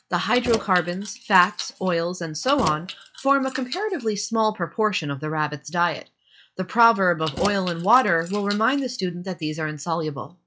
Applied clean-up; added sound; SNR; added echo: classical method log-MMSE.